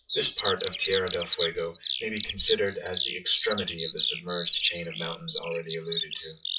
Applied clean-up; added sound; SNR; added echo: classical method WPE with log-MMSE.